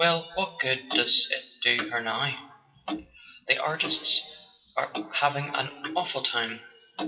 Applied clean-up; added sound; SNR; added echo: classical method WPE with log-MMSE.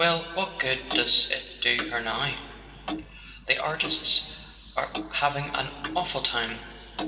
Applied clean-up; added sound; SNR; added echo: none; Clock; 13 dB; reverberation time 2.3 s.